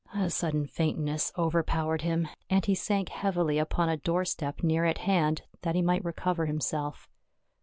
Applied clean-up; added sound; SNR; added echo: none; none; none; none.